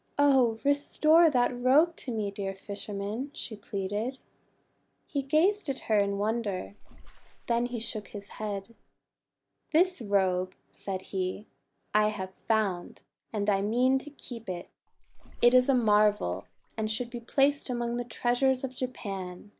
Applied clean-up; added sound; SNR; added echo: none; Bathtub (filling or washing) / Water / Splash, splatter; 20 dB; none.